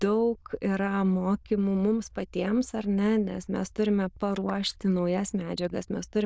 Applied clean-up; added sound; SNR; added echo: neural diffusion model UNIVERSE++.